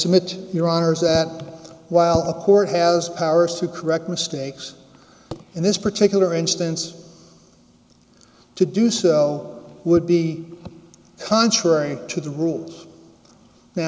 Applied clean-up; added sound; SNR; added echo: none; none; none; none.